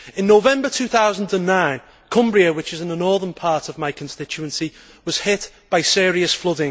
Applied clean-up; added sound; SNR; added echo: none; none; none; none.